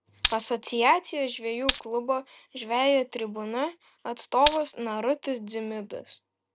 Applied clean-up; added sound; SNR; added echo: none; Glass; -1 dB; none.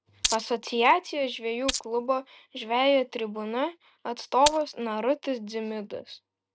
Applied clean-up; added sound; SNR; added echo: neural mask model RNNoise.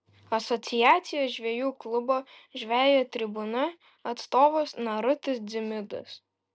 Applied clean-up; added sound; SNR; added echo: none; none; none; none.